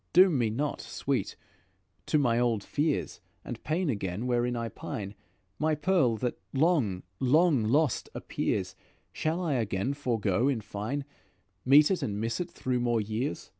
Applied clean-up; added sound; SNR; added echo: none; none; none; none.